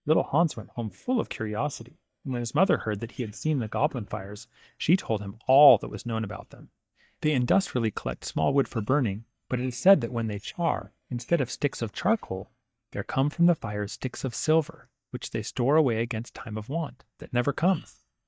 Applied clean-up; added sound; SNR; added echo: neural mask model DeepFilterNet 3.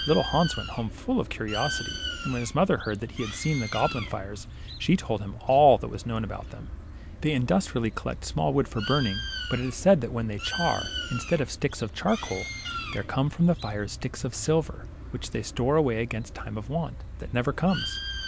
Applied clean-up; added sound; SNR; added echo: none; Bird; 9 dB; none.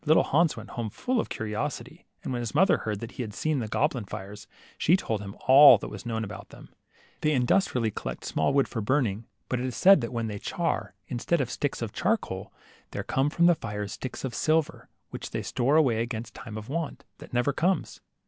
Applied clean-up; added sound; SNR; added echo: none; none; none; none.